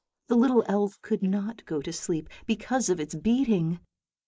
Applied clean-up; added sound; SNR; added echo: neural mask model Resemble Enhance denoiser.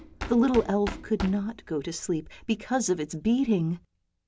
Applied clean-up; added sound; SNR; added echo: none; Knock; 15 dB; none.